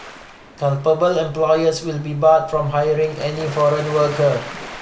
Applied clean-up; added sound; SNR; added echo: none; Waves, surf; 16 dB; none.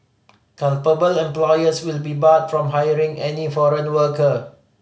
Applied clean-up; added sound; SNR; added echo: none; none; none; none.